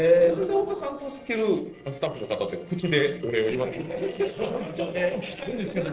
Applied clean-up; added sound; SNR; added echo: neural separator model SepFormer DNS4.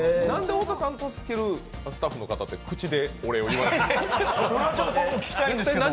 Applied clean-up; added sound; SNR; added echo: none; none; none; none.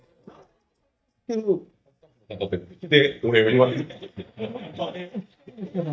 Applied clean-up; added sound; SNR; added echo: neural mask model DeepFilterNet 3.